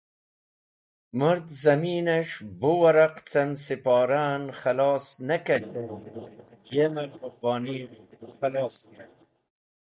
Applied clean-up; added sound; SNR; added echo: neural mask model DeepFilterNet 3.